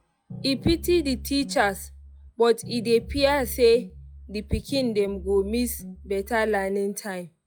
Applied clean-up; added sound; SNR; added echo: classical method log-MMSE.